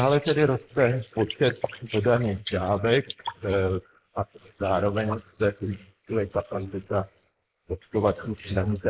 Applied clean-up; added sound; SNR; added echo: neural mask model Resemble Enhance denoiser.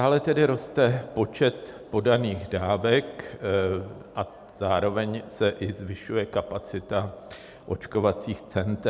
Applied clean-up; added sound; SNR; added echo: none; none; none; none.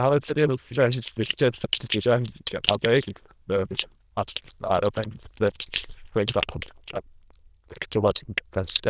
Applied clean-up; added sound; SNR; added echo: neural diffusion model UNIVERSE++.